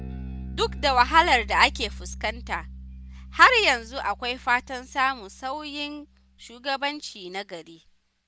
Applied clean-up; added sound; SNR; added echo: none; Bass guitar; 14 dB; none.